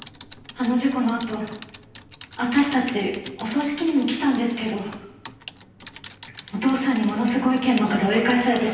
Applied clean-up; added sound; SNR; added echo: none; Typing; 19 dB; reverberation time 0.9 s.